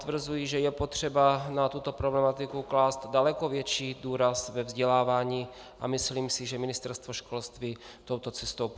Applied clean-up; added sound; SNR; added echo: none; none; none; none.